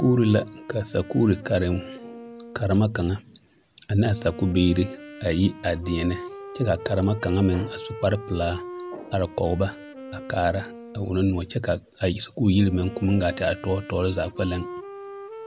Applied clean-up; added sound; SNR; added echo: none; Wind instrument, woodwind instrument; 14 dB; none.